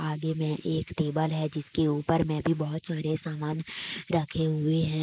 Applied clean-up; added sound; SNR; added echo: neural mask model Resemble Enhance denoiser.